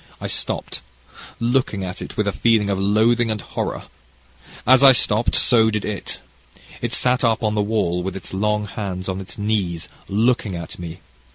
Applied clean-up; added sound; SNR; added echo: none; none; none; none.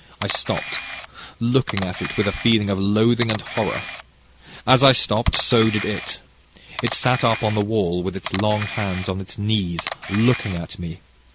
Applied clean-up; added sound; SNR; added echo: none; Camera; 11 dB; none.